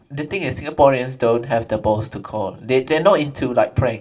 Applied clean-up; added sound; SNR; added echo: none; none; none; reverberation time 0.2 s.